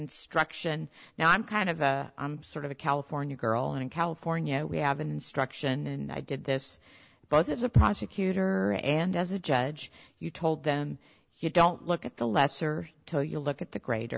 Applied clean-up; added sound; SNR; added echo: none; none; none; none.